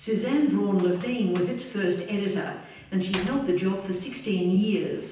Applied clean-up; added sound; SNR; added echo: none; Slam; 19 dB; reverberation time 0.9 s.